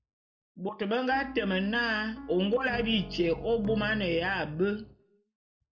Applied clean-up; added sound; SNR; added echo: none; Piano; 12 dB; reverberation time 0.3 s.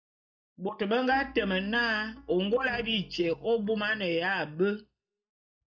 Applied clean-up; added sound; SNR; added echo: neural mask model DeepFilterNet 3.